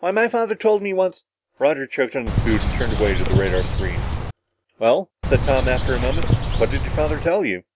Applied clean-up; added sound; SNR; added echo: none; Bird; -2 dB; none.